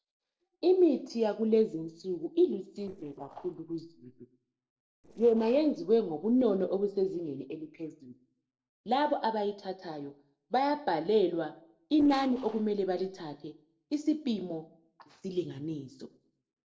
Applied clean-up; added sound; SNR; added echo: neural separator model SepFormer DNS4.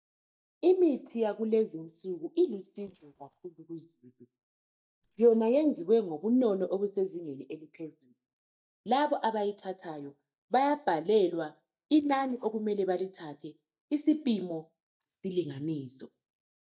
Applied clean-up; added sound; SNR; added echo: neural mask model DeepFilterNet 3.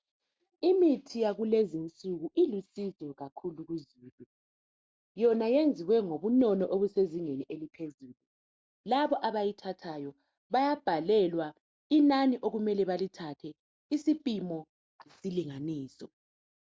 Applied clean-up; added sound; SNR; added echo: none; none; none; none.